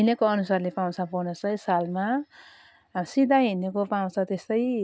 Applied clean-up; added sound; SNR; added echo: none; none; none; none.